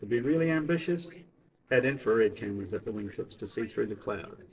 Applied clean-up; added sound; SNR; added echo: neural separator model SepFormer DNS4.